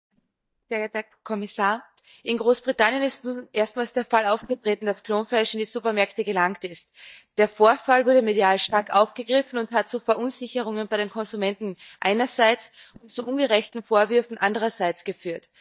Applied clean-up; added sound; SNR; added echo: neural mask model DeepFilterNet 3.